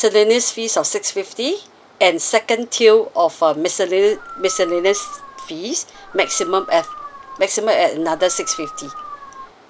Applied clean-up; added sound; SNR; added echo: none; Dog; 15 dB; none.